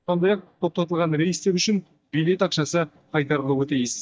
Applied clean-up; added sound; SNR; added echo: neural mask model DeepFilterNet 3.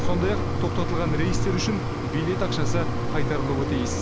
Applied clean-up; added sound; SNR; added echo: none; Mechanisms; -4 dB; none.